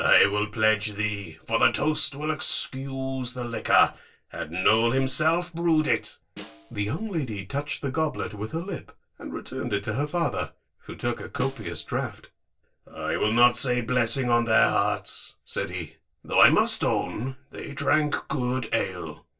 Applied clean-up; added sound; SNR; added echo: neural separator model SepFormer DNS4.